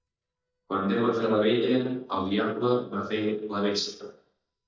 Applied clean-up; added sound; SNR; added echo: neural mask model DeepFilterNet 3.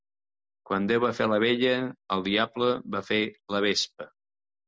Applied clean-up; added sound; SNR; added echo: none; none; none; none.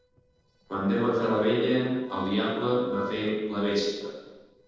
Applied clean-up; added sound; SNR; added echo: neural separator model SepFormer DNS4.